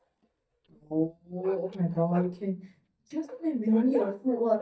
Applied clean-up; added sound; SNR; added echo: neural mask model DeepFilterNet 3.